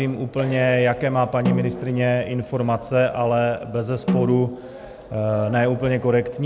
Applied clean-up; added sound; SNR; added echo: none; Snare drum; 8 dB; none.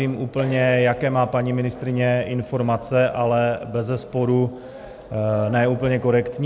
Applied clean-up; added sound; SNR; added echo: none; none; none; none.